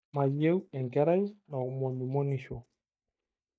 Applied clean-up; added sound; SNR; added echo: neural mask model DeepFilterNet 3.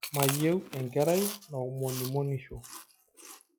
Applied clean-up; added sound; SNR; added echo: classical method log-MMSE.